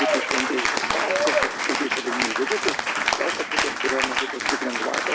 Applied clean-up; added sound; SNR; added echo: none; Applause / Cheering; -5 dB; none.